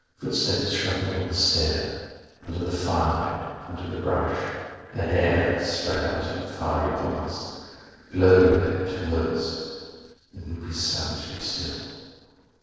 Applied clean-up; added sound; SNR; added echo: neural separator model SepFormer DNS4.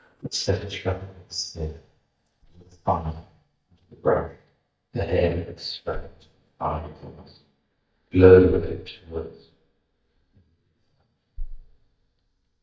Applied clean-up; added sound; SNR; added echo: neural mask model DeepFilterNet 3.